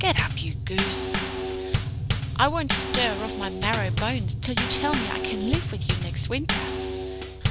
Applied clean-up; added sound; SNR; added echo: none; Bass drum / Snare drum / Drum kit; 0 dB; none.